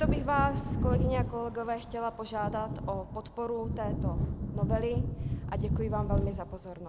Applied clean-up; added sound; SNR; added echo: none; Thunder / Wind; -2 dB; none.